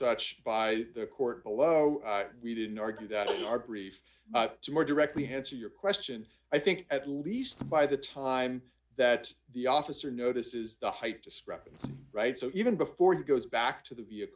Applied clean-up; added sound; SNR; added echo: none; Percussion; 16 dB; none.